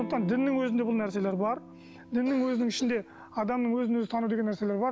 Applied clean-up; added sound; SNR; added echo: none; Electric guitar / Strum; 18 dB; none.